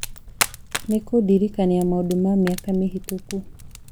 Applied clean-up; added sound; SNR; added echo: none; Fire; 10 dB; none.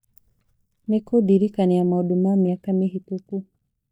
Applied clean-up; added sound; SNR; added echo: neural mask model DeepFilterNet 3.